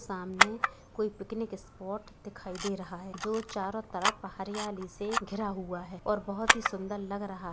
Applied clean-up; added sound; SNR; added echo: none; Camera; -1 dB; none.